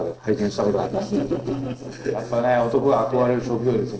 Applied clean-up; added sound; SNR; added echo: neural separator model SepFormer DNS4.